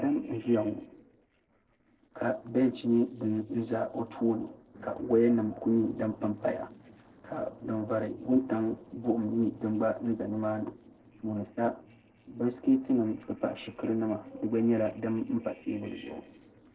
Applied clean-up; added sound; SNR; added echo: neural separator model SepFormer DNS4.